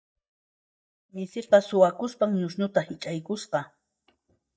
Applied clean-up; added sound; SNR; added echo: neural mask model DeepFilterNet 3.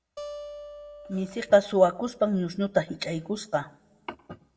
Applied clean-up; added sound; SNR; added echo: none; Acoustic guitar; 17 dB; reverberation time 0.4 s.